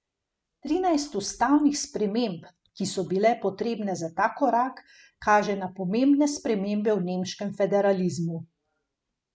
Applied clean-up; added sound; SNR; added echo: none; none; none; none.